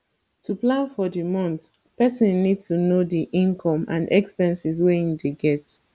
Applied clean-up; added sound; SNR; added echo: none; none; none; none.